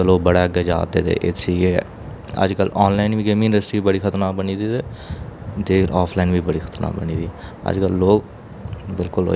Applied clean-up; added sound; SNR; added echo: none; none; none; none.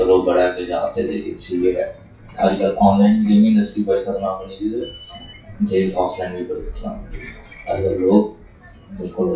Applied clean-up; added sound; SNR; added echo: classical method WPE with log-MMSE.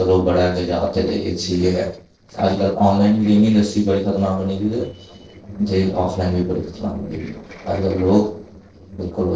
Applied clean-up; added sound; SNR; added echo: neural separator model SepFormer DNS4.